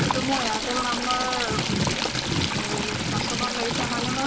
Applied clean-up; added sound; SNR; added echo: none; Stream / Trickle, dribble; 0 dB; reverberation time 0.2 s.